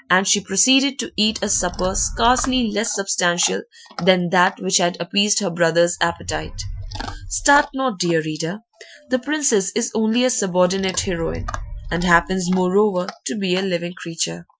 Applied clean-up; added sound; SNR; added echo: classical method Wiener filter.